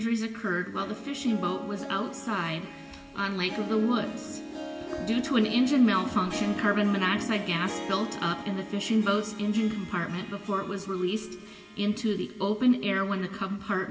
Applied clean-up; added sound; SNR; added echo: none; Harp; 12 dB; reverberation time 1.7 s.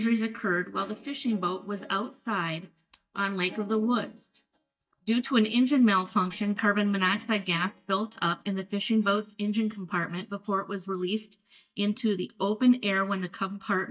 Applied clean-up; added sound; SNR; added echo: neural mask model DeepFilterNet 3.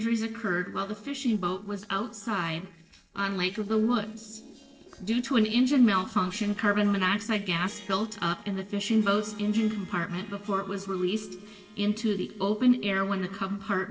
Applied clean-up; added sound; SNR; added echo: neural separator model SepFormer DNS4.